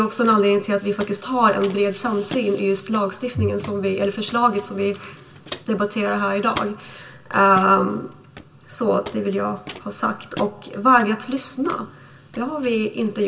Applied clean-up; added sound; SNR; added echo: none; Walk, footsteps; 19 dB; reverberation time 0.1 s.